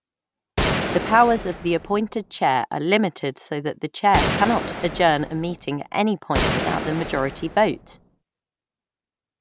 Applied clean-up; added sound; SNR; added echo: none; Gunshot, gunfire; 4 dB; none.